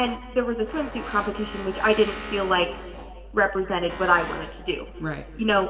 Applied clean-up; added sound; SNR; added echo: none; Tools; 12 dB; reverberation time 1.7 s.